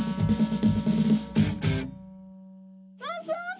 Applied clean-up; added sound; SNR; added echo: none; Wind instrument, woodwind instrument; 15 dB; reverberation time 0.4 s.